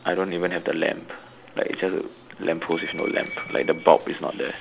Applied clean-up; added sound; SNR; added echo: none; Glass / Bell; 12 dB; none.